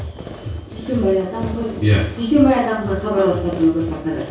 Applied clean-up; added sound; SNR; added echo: none; Fireworks; 17 dB; reverberation time 0.6 s.